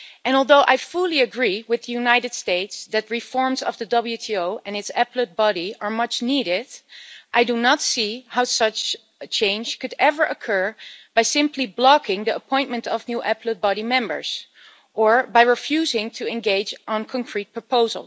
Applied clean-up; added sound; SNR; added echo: none; none; none; none.